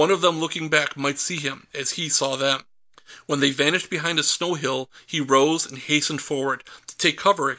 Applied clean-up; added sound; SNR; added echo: none; none; none; none.